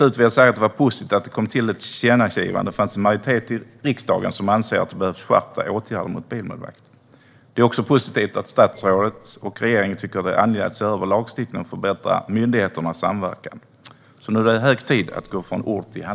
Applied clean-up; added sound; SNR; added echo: neural separator model SepFormer DNS4.